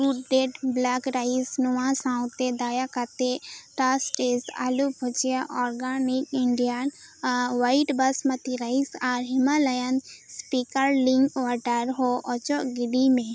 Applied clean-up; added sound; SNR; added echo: none; none; none; none.